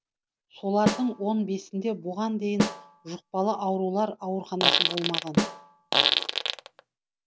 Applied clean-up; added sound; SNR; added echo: none; Fart + Snare drum; -2 dB; none.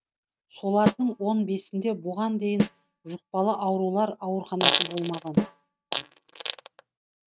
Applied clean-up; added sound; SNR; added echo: neural mask model RNNoise.